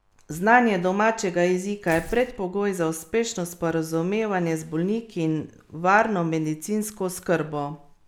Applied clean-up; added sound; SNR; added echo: none; Tearing; 16 dB; none.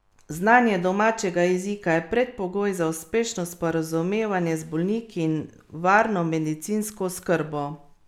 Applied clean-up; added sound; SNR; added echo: none; none; none; none.